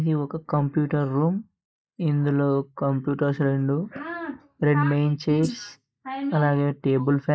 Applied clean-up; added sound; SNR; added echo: neural mask model Resemble Enhance denoiser.